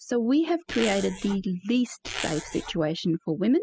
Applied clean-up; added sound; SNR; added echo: classical method spectral subtraction.